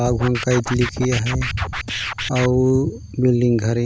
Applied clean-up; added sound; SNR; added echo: none; Scratching (performance technique); 8 dB; none.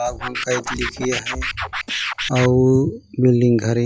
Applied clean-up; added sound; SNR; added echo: classical method log-MMSE.